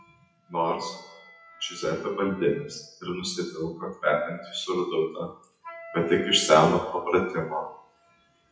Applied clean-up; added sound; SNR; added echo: classical method WPE with log-MMSE.